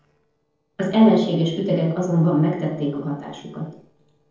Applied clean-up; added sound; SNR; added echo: neural separator model SepFormer DNS4.